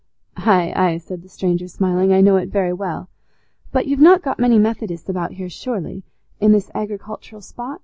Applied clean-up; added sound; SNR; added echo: none; none; none; none.